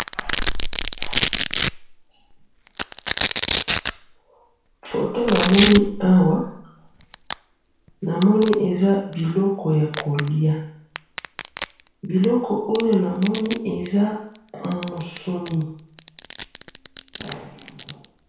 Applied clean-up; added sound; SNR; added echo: none; Domestic sounds, home sounds; 7 dB; reverberation time 0.6 s.